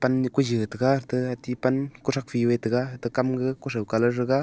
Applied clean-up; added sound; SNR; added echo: neural separator model SepFormer DNS4.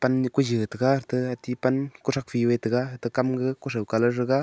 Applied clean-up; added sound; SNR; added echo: none; none; none; none.